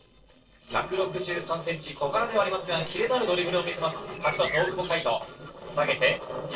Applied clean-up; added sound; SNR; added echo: neural separator model SepFormer DNS4.